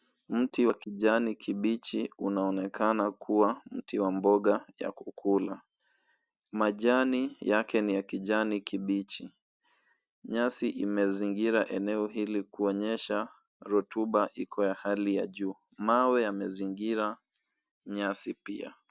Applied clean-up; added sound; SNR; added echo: none; none; none; none.